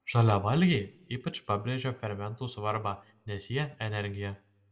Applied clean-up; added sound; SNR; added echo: none; none; none; reverberation time 0.4 s.